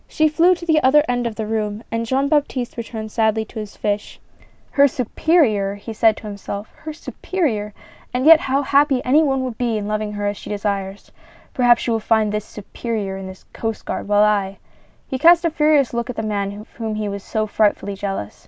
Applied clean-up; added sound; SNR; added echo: none; none; none; none.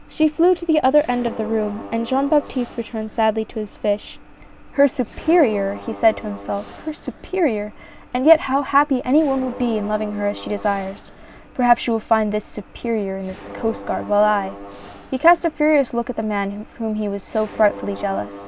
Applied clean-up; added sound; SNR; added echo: none; Mechanisms; 17 dB; none.